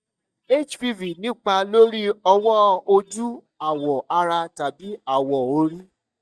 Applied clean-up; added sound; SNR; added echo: neural mask model DeepFilterNet 3.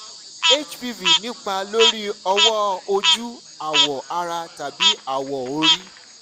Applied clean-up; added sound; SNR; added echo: none; Frog; -3 dB; none.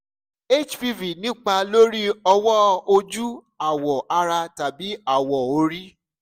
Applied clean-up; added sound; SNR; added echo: none; none; none; none.